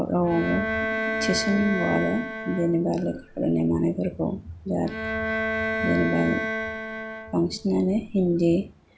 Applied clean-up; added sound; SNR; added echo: none; Bowed string instrument; 5 dB; none.